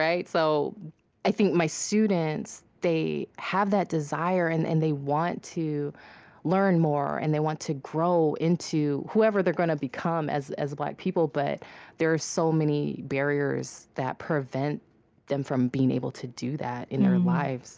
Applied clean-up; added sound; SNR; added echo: none; none; none; none.